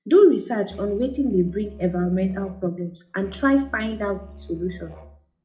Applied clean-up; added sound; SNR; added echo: none; Musical instrument; 19 dB; reverberation time 0.3 s.